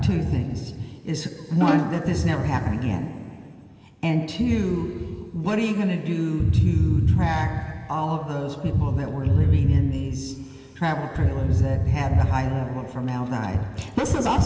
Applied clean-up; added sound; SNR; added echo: none; Bowed string instrument; 5 dB; reverberation time 2.9 s.